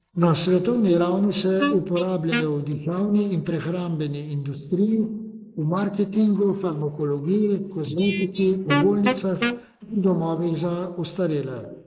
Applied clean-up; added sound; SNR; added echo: neural mask model Resemble Enhance denoiser.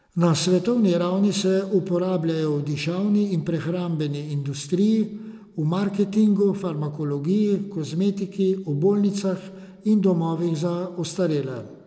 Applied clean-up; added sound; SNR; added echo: none; none; none; none.